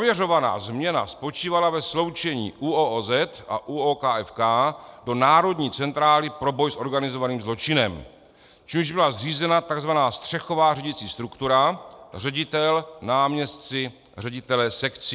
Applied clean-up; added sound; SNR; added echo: none; none; none; none.